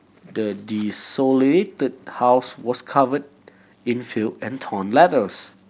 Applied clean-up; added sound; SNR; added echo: none; none; none; none.